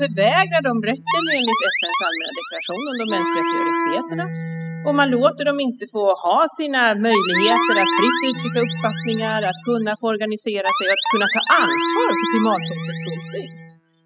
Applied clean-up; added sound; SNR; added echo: classical method spectral subtraction.